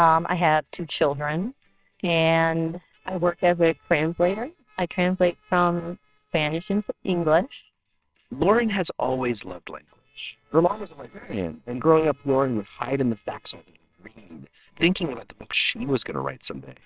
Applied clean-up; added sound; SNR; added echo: neural separator model SepFormer WHAMR!.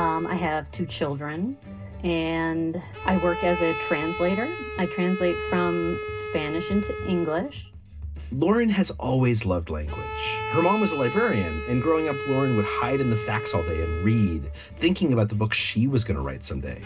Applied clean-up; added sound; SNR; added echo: none; Bowed string instrument; 9 dB; reverberation time 0.2 s.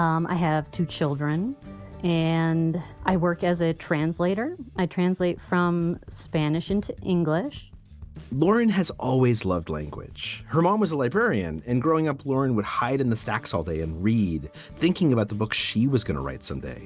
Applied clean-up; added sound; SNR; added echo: none; none; none; none.